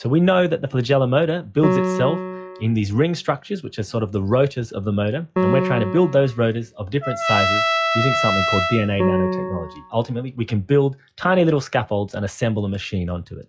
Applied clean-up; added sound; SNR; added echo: classical method log-MMSE.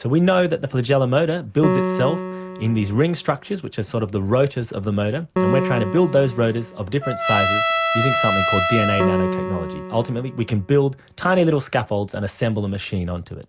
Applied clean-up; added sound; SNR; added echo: none; Trumpet + Piano; 4 dB; none.